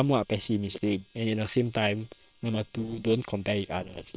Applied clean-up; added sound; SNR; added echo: neural separator model SepFormer WHAM!.